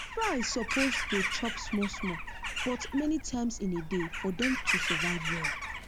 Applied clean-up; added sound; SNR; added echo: none; Bird vocalization, bird call, bird song / Crow; 1 dB; none.